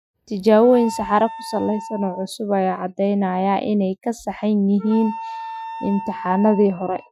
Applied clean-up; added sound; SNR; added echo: classical method Wiener filter.